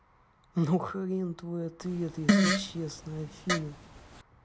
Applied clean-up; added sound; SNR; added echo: none; Fart; -4 dB; none.